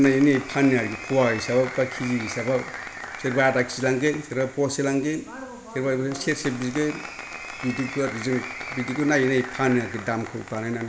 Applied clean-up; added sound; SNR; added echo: none; Applause; 12 dB; none.